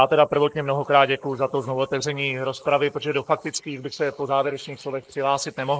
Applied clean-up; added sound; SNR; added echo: neural mask model Resemble Enhance denoiser.